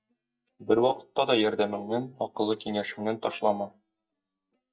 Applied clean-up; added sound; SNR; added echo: neural mask model DeepFilterNet 3.